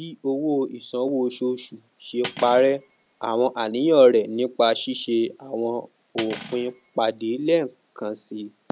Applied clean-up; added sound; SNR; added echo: none; Cutlery, silverware; 18 dB; none.